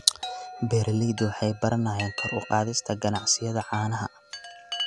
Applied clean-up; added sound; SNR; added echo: none; Chime; 12 dB; none.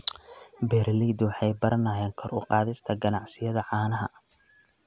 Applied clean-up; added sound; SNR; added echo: none; none; none; none.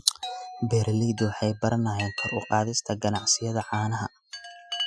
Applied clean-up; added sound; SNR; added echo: classical method Wiener filter.